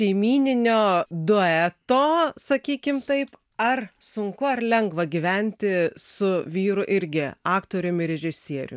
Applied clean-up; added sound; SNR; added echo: none; none; none; none.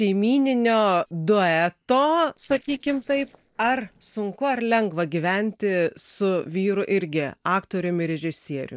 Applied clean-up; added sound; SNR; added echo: neural separator model SepFormer DNS4.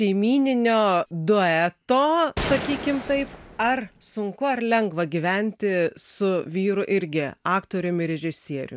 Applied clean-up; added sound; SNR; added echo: none; Gunshot, gunfire; 9 dB; none.